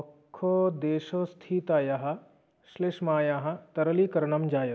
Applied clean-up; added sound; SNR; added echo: none; none; none; none.